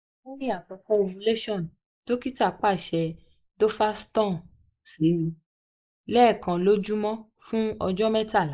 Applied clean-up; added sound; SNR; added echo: neural mask model Resemble Enhance denoiser.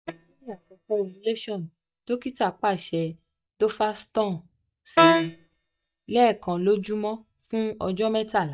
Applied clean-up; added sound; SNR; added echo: neural mask model DeepFilterNet 3.